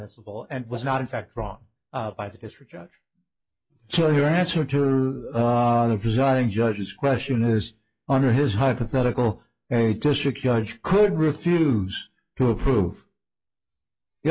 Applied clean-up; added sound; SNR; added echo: classical method log-MMSE.